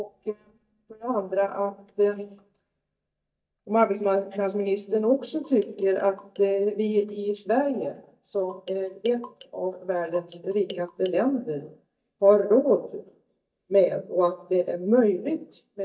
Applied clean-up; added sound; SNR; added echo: neural mask model DeepFilterNet 3.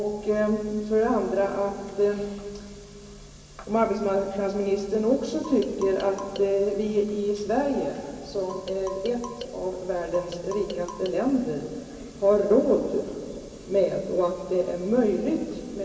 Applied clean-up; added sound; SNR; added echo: none; Marimba, xylophone; 16 dB; reverberation time 2.6 s.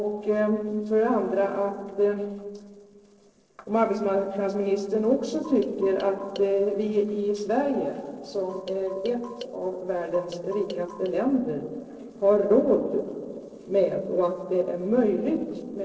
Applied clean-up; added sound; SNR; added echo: neural separator model SepFormer DNS4.